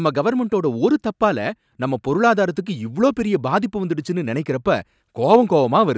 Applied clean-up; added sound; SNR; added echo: none; none; none; none.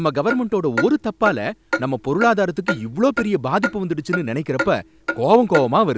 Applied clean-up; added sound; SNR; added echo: none; Clock; 9 dB; none.